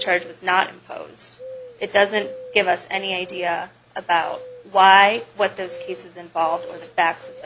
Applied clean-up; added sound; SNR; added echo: none; Bird vocalization, bird call, bird song; 18 dB; none.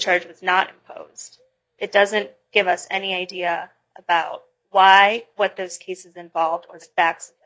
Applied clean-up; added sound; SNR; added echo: neural mask model DeepFilterNet 3.